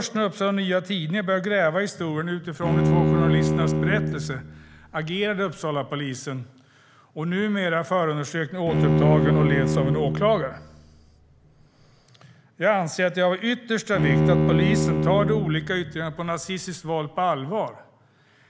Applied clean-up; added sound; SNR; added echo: none; Bowed string instrument; -2 dB; none.